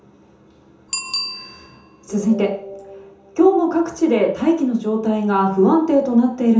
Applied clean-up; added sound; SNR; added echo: none; Bicycle bell; 17 dB; reverberation time 0.6 s.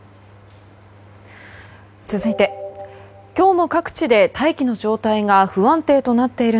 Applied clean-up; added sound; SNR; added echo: none; none; none; none.